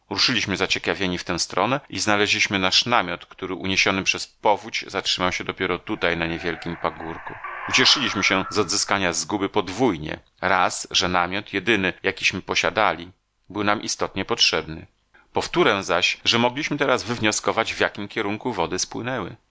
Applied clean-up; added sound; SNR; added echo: none; Animal; 12 dB; none.